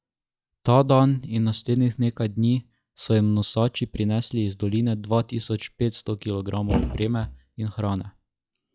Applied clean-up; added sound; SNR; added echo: classical method log-MMSE.